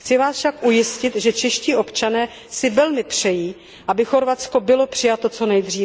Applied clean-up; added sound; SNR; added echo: none; none; none; none.